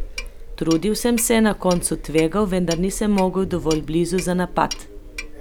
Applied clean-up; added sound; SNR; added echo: none; Clock; 11 dB; none.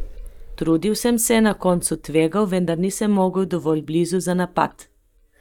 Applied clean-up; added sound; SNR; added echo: neural mask model DeepFilterNet 3.